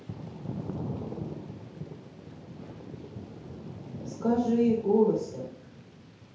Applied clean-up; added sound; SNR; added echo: none; Thunder / Rain; 8 dB; reverberation time 0.8 s.